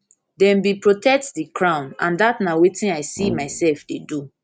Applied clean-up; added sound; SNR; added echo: none; Brass instrument; 11 dB; none.